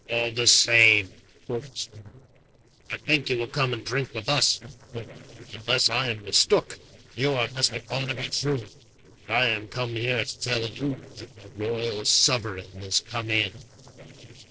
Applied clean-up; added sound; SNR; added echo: neural separator model SepFormer DNS4.